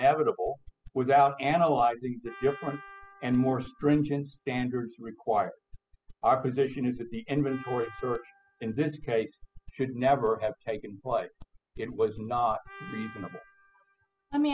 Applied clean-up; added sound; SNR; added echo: classical method spectral subtraction.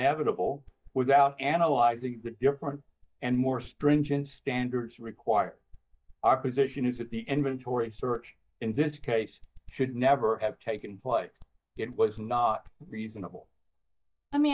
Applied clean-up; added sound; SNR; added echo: neural mask model DeepFilterNet 3.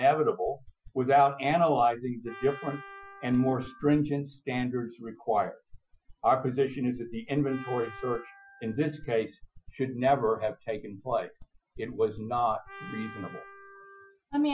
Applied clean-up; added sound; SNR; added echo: classical method Wiener filter.